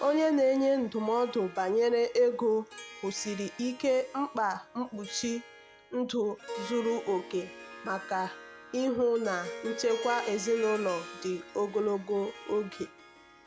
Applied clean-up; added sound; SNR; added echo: none; Harp; 15 dB; none.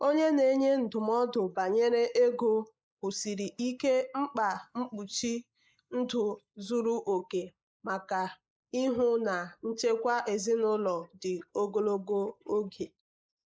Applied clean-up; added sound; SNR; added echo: neural mask model Resemble Enhance denoiser.